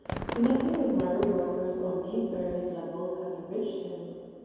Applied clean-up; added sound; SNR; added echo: none; Fireworks; 11 dB; reverberation time 2.2 s.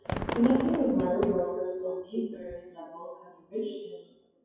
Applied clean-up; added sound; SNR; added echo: classical method WPE with log-MMSE.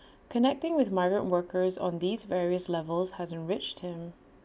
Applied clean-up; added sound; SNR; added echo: none; none; none; none.